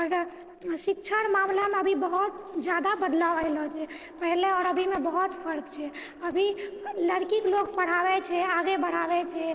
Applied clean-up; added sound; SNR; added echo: neural separator model SepFormer DNS4.